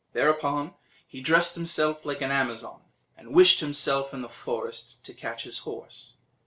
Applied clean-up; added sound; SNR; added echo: none; none; none; none.